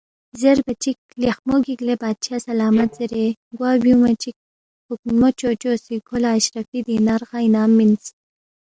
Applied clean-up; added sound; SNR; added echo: neural separator model SepFormer DNS4.